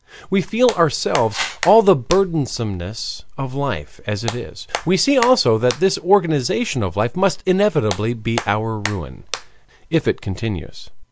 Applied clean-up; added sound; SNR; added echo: none; Whoosh, swoosh, swish + Hands; 13 dB; none.